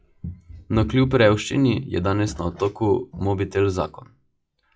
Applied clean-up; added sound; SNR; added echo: classical method log-MMSE.